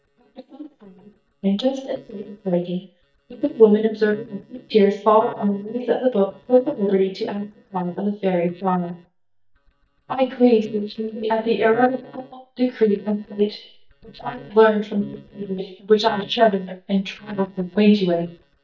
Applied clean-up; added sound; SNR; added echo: neural mask model DeepFilterNet 3.